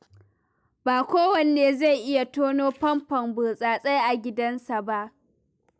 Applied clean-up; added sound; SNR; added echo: none; none; none; none.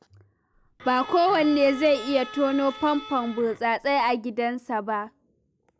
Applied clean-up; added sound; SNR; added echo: none; Bowed string instrument; 16 dB; none.